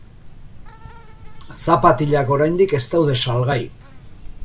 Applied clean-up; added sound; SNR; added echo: none; Insect; 14 dB; none.